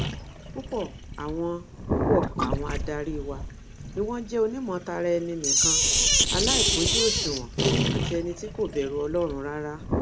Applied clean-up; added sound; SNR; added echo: none; Sink (filling or washing); -3 dB; none.